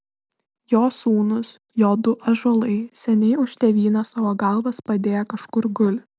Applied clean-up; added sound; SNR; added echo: none; none; none; none.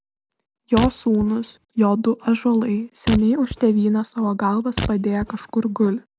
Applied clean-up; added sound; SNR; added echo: none; Fart; 11 dB; none.